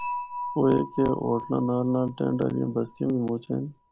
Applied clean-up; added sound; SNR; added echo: none; Dishes, pots, and pans / Chink, clink; 11 dB; none.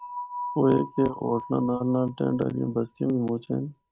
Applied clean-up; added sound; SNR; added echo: neural mask model RNNoise.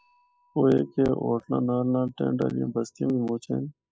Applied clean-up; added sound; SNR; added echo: classical method spectral subtraction.